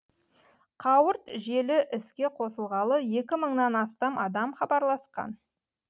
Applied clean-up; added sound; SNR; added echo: none; none; none; none.